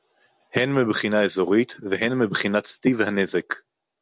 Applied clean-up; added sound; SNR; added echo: none; none; none; none.